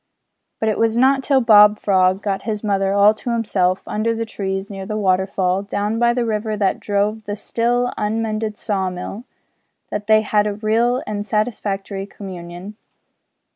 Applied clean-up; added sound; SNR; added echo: none; none; none; none.